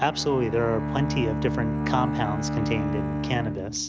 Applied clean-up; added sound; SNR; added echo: none; Bowed string instrument; 1 dB; none.